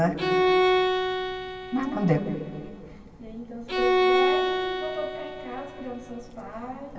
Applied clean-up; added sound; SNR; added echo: none; Bowed string instrument; -5 dB; reverberation time 2.4 s.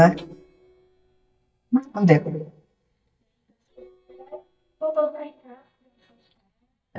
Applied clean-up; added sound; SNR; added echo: neural mask model DeepFilterNet 3.